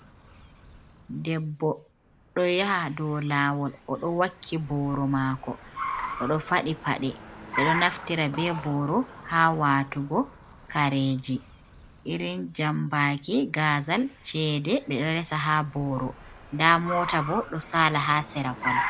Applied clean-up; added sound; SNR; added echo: none; Car; 10 dB; none.